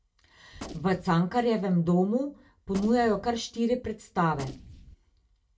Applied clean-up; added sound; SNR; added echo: none; Gunshot, gunfire; 15 dB; reverberation time 0.2 s.